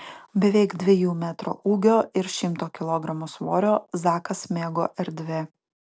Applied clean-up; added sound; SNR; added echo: none; none; none; none.